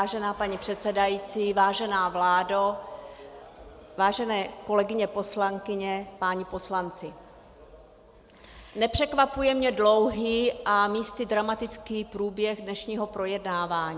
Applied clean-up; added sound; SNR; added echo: none; none; none; none.